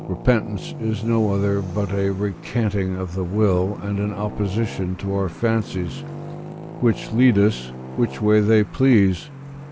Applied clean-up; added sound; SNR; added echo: none; Traffic noise, roadway noise; 13 dB; none.